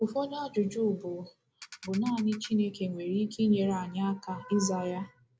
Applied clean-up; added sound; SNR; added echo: none; Ratchet, pawl; 19 dB; none.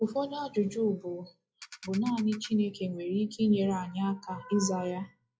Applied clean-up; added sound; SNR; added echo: classical method log-MMSE.